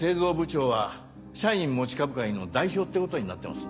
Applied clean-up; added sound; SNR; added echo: none; none; none; none.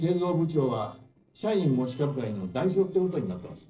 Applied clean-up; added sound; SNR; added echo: neural separator model SepFormer DNS4.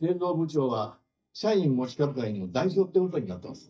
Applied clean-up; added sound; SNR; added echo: neural mask model DeepFilterNet 3.